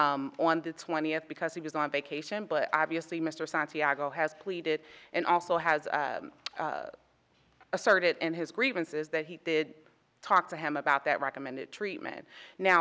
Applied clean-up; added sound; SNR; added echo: none; none; none; none.